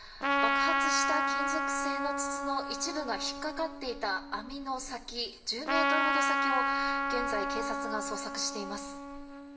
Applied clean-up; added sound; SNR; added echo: none; Trumpet; -4 dB; reverberation time 0.8 s.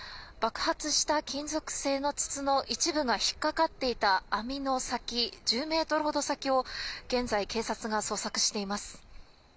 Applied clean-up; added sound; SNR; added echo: none; none; none; none.